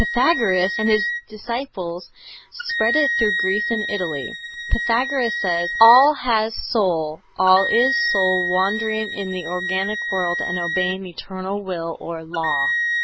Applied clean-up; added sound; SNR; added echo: none; Wind instrument, woodwind instrument; 4 dB; none.